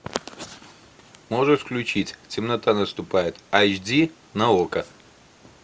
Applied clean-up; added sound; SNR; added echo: none; none; none; none.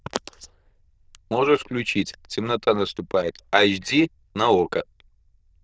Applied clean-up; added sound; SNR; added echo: neural diffusion model UNIVERSE++.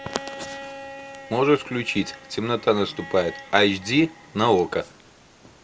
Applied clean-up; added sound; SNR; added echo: none; Bowed string instrument; 17 dB; none.